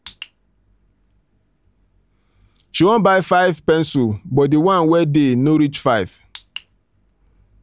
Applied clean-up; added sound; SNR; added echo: none; none; none; none.